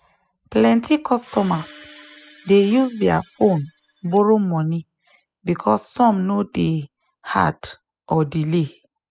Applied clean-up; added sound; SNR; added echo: classical method spectral subtraction.